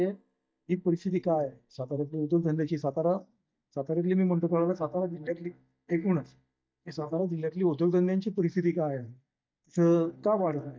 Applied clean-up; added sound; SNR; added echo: neural mask model DeepFilterNet 3.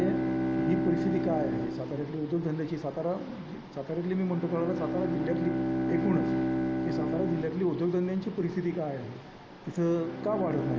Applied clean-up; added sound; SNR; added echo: none; Bowed string instrument; 1 dB; none.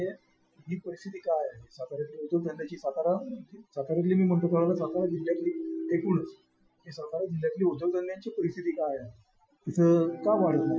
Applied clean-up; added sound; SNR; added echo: classical method Wiener filter.